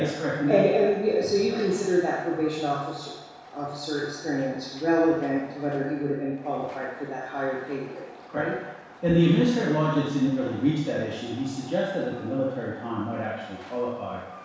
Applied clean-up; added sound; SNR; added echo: none; Train; 20 dB; reverberation time 1.1 s.